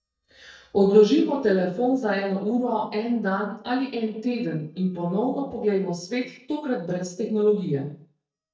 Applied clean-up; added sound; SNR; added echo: neural mask model DeepFilterNet 3.